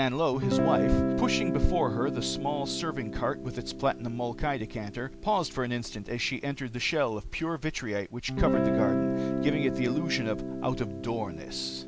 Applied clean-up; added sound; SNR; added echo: none; Guitar; 2 dB; none.